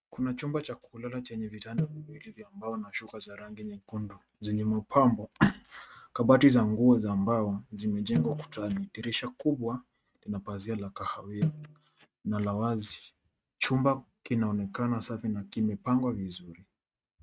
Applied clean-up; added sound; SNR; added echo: neural mask model RNNoise.